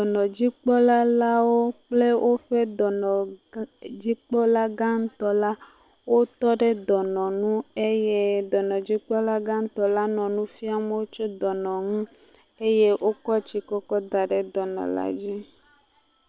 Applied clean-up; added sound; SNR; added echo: none; none; none; none.